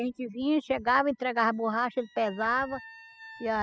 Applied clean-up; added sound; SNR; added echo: classical method spectral subtraction.